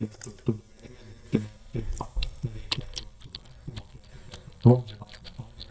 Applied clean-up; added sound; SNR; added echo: neural mask model DeepFilterNet 3.